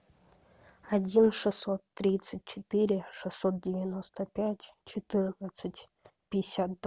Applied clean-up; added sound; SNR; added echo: none; none; none; none.